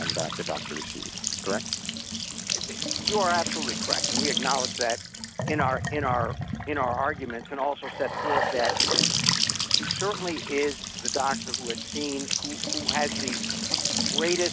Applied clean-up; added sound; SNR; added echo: none; Trickle, dribble / Bathtub (filling or washing) / Sink (filling or washing) / Gurgling / Splash, splatter; -2 dB; none.